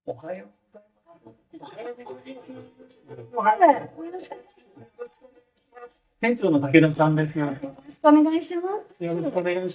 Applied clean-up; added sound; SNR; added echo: neural mask model DeepFilterNet 3.